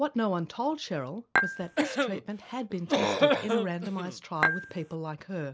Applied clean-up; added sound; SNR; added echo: none; Cough + Dishes, pots, and pans / Chink, clink; -4 dB; none.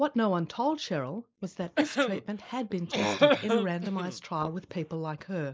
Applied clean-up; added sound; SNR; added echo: neural mask model Resemble Enhance denoiser.